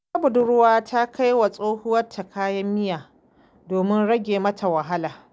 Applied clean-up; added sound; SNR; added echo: none; none; none; none.